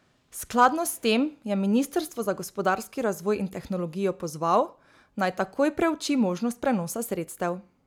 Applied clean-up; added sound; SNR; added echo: none; none; none; none.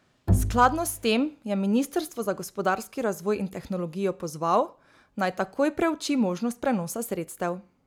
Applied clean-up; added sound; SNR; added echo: none; Bowed string instrument; 1 dB; none.